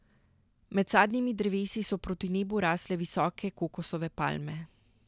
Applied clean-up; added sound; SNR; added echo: none; none; none; none.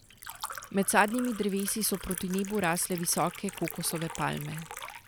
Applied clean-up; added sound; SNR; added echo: none; Liquid; 12 dB; none.